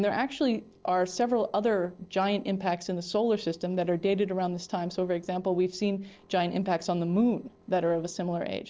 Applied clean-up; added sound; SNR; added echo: neural separator model SepFormer DNS4.